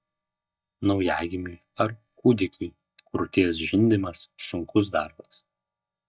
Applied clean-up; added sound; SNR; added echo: neural mask model DeepFilterNet 3.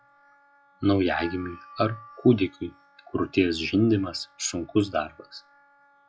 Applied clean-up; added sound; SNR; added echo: classical method log-MMSE.